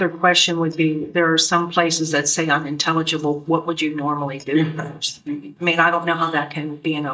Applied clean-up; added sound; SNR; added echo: neural mask model DeepFilterNet 3.